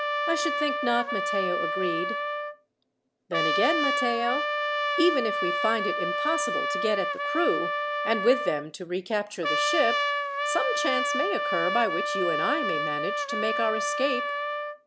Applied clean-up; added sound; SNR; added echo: none; Trumpet; -1 dB; none.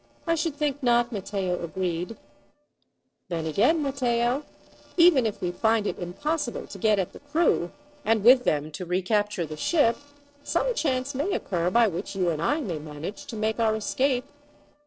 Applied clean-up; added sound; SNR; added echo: neural separator model SepFormer DNS4.